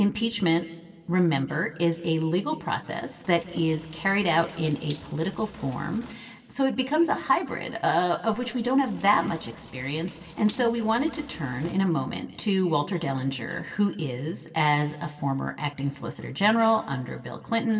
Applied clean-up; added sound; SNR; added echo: none; Bathtub (filling or washing); 14 dB; reverberation time 1.8 s.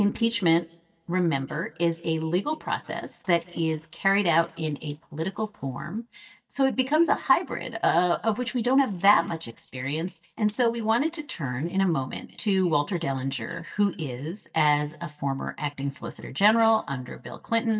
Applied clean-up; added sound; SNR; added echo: neural mask model DeepFilterNet 3.